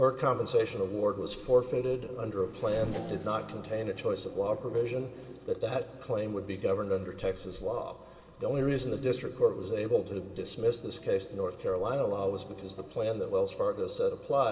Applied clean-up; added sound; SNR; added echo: none; Race car, auto racing / Accelerating, revving, vroom; 18 dB; reverberation time 1.8 s.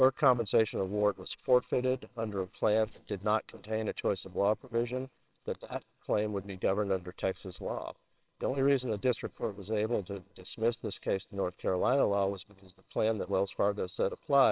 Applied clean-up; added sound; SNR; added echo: neural separator model SepFormer WHAMR!.